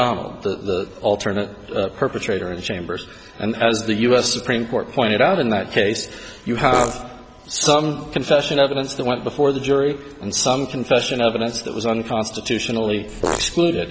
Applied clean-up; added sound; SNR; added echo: none; Fart; 3 dB; none.